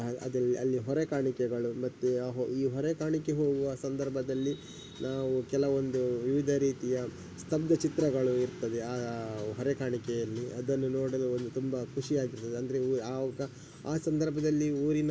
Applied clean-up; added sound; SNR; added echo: none; none; none; none.